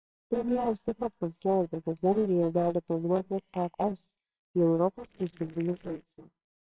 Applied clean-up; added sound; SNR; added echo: neural separator model SepFormer WHAMR!.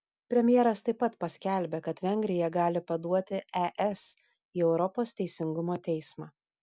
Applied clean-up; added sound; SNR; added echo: none; none; none; none.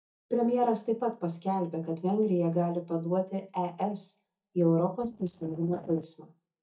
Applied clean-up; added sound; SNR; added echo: neural mask model DeepFilterNet 3.